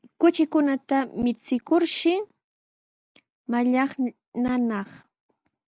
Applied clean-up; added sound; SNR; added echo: none; none; none; none.